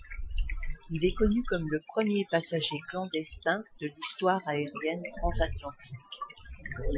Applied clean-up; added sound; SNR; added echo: classical method Wiener filter.